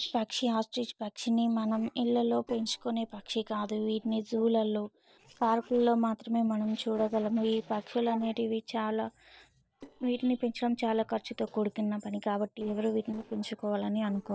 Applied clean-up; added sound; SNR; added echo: neural separator model SepFormer DNS4.